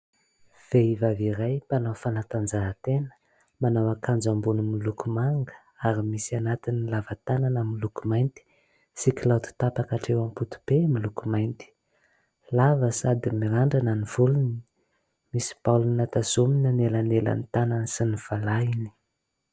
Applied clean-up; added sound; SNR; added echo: none; none; none; none.